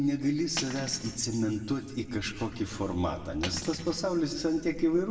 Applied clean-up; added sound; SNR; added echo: none; Cutlery, silverware; 10 dB; reverberation time 1.1 s.